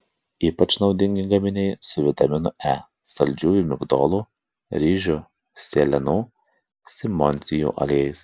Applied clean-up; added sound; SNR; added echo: none; none; none; none.